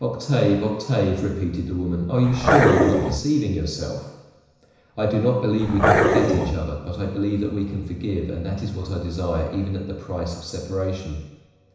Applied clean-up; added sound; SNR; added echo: none; Growling; -5 dB; reverberation time 1.0 s.